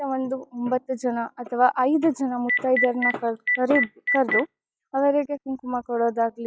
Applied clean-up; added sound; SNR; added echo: classical method log-MMSE.